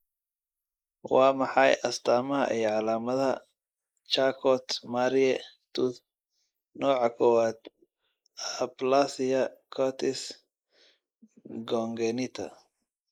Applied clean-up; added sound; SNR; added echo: neural mask model Resemble Enhance denoiser.